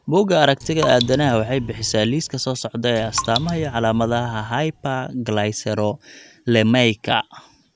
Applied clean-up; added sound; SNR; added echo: none; Raindrop; 12 dB; none.